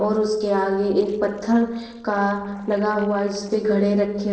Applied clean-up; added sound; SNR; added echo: neural separator model SepFormer DNS4.